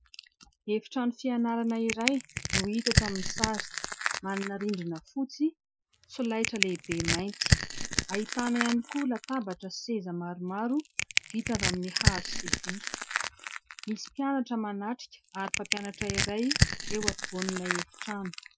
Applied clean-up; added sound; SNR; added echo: classical method Wiener filter.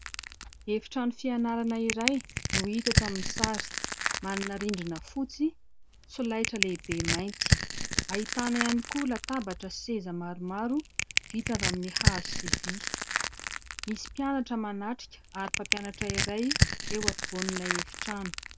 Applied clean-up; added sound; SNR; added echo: none; Crushing; -1 dB; none.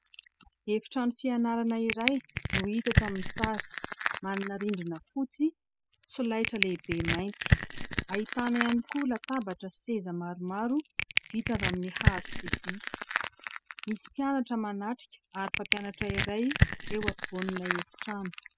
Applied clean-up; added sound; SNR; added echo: classical method spectral subtraction.